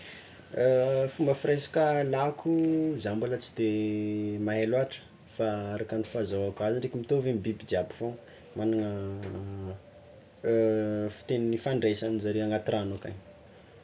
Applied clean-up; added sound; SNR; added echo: none; none; none; none.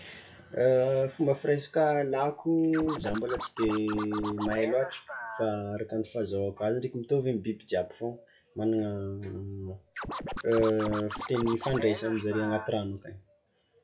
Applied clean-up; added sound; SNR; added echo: classical method log-MMSE.